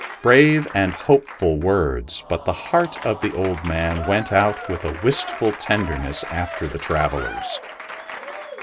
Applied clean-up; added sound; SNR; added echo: none; Applause / Crowd; 13 dB; none.